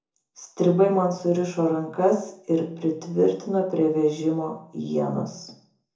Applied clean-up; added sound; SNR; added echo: none; none; none; reverberation time 0.6 s.